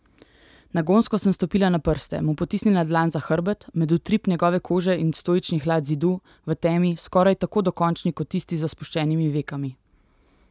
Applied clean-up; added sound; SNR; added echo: none; none; none; none.